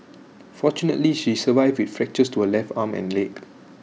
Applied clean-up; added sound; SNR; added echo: none; none; none; none.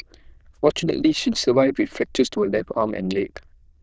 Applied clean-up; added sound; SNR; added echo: neural diffusion model UNIVERSE++.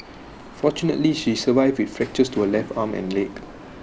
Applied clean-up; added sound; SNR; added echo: none; Alarm; 18 dB; none.